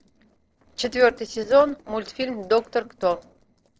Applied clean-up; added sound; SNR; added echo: neural separator model SepFormer DNS4.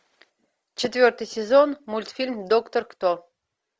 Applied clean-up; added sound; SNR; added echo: none; none; none; none.